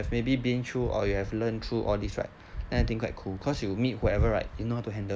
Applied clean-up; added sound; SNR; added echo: none; none; none; none.